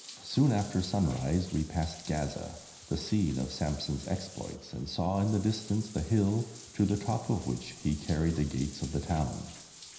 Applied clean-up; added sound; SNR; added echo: none; Bathtub (filling or washing); 18 dB; reverberation time 0.9 s.